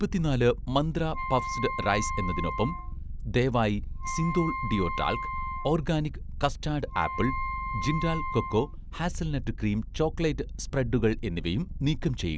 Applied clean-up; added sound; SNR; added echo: none; Purr + Wind instrument, woodwind instrument; 5 dB; none.